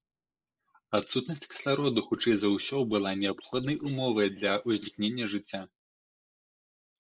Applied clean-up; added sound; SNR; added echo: neural mask model Resemble Enhance denoiser.